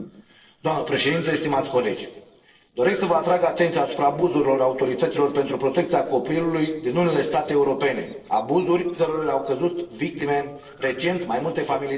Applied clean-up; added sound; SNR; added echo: neural separator model SepFormer DNS4.